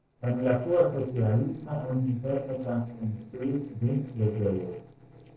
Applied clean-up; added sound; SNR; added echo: neural separator model SepFormer DNS4.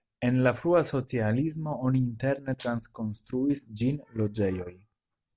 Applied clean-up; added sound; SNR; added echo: none; none; none; none.